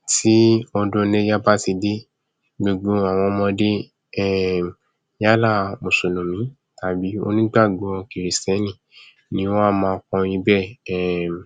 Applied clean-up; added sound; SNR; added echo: none; none; none; none.